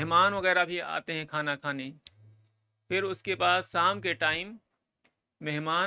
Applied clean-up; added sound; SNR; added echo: neural mask model RNNoise.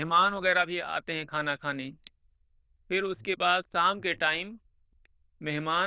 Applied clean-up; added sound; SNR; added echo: neural diffusion model UNIVERSE++.